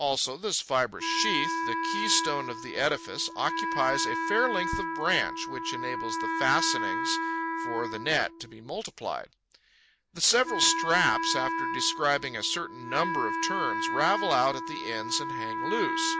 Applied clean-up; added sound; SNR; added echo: none; Wind instrument, woodwind instrument; 3 dB; none.